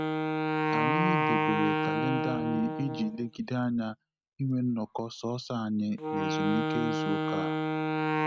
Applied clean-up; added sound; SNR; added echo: neural mask model RNNoise.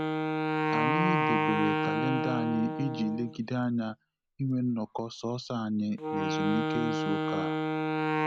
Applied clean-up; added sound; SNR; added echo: none; Wind instrument, woodwind instrument; -2 dB; none.